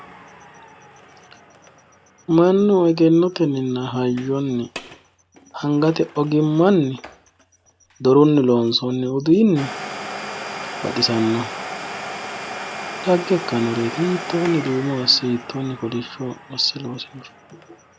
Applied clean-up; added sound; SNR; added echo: none; Domestic sounds, home sounds; 14 dB; none.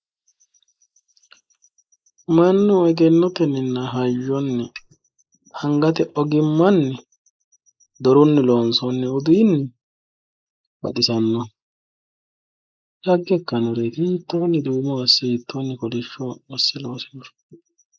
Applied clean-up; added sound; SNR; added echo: neural mask model Resemble Enhance denoiser.